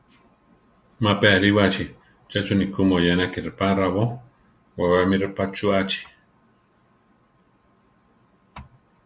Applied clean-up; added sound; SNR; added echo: none; none; none; none.